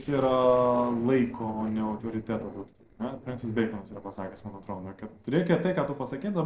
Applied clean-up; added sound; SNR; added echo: neural separator model SepFormer DNS4.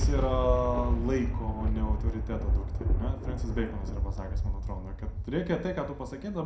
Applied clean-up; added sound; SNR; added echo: none; Thunder; -3 dB; reverberation time 0.4 s.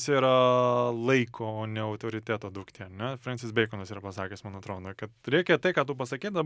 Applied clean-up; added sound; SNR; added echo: none; none; none; none.